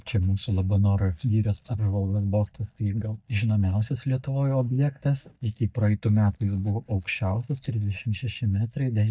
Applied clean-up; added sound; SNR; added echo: neural mask model DeepFilterNet 3.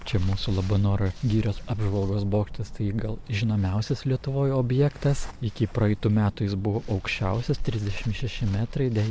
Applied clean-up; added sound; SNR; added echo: none; none; none; none.